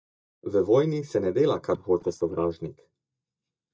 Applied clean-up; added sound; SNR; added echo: neural mask model DeepFilterNet 3.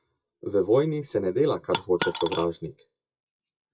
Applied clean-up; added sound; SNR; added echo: classical method WPE with log-MMSE.